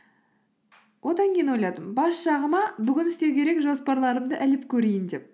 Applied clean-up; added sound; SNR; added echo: none; none; none; none.